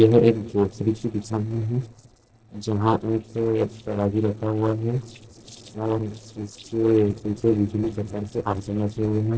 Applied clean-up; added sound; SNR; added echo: neural separator model SepFormer DNS4.